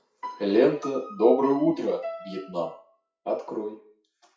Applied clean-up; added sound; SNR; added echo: classical method WPE with log-MMSE.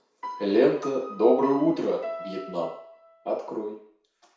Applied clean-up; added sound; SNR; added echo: none; Piano; 14 dB; reverberation time 0.6 s.